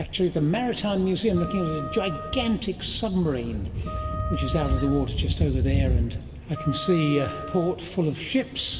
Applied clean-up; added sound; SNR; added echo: none; Wind instrument, woodwind instrument; 13 dB; reverberation time 1.6 s.